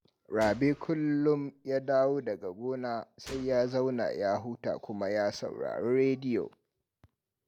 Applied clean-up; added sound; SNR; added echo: none; Gunshot, gunfire; 20 dB; none.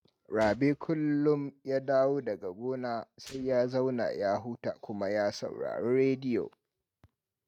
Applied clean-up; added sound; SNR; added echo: neural mask model RNNoise.